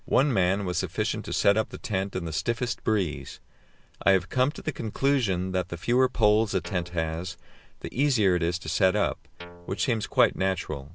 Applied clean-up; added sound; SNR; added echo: none; Guitar; 20 dB; none.